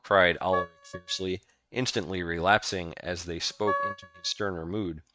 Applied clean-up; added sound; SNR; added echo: neural mask model RNNoise.